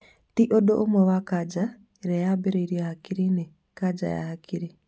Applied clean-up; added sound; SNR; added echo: none; none; none; none.